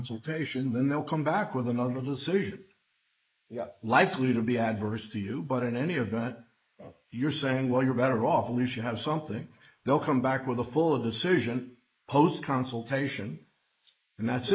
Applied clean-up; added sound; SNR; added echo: neural mask model Resemble Enhance denoiser.